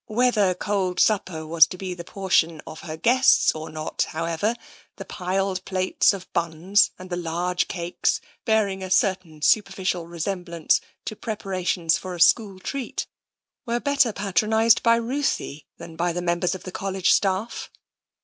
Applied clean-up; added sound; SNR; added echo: none; none; none; none.